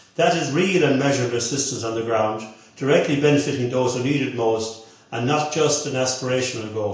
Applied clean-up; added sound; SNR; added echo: none; none; none; reverberation time 0.5 s.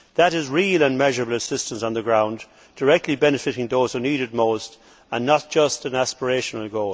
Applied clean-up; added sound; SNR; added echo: none; none; none; none.